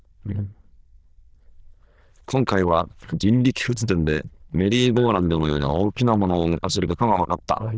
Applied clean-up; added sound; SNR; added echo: neural diffusion model UNIVERSE++.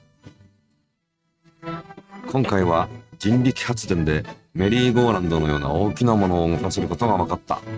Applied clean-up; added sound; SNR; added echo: neural mask model RNNoise.